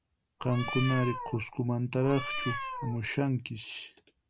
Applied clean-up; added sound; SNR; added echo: none; Meow; 6 dB; none.